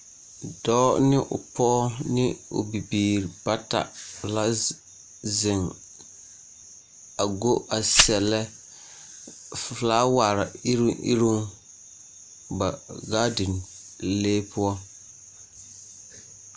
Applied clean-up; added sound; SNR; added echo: none; Glass; 2 dB; none.